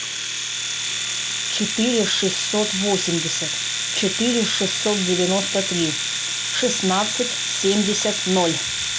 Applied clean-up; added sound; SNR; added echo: none; Domestic sounds, home sounds; 1 dB; none.